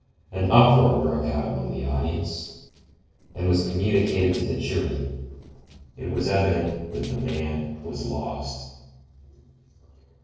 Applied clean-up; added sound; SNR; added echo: neural separator model SepFormer DNS4.